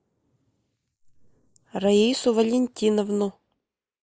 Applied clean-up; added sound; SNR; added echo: neural mask model Resemble Enhance denoiser.